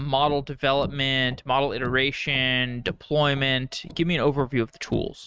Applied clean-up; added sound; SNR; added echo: neural mask model RNNoise.